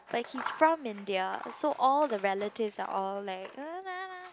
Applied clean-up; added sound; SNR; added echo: none; Scissors; 15 dB; none.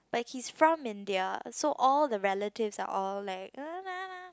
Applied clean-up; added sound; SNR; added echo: none; none; none; none.